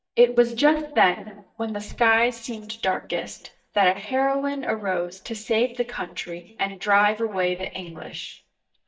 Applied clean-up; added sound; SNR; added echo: neural mask model DeepFilterNet 3.